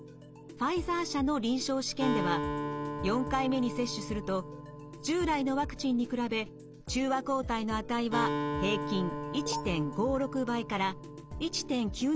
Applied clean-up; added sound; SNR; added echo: none; Acoustic guitar; 7 dB; none.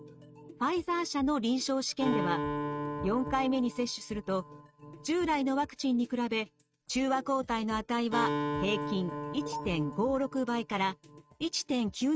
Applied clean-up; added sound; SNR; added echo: neural mask model RNNoise.